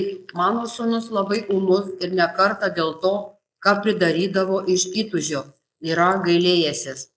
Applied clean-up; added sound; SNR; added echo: neural mask model Resemble Enhance denoiser.